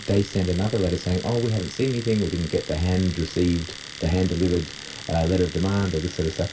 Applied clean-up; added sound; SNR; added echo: none; Domestic sounds, home sounds; 14 dB; reverberation time 0.2 s.